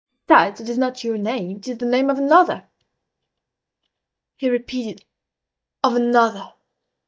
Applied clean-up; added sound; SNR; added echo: neural mask model DeepFilterNet 3.